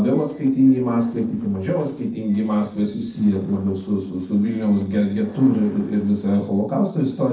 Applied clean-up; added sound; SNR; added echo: neural separator model SepFormer DNS4.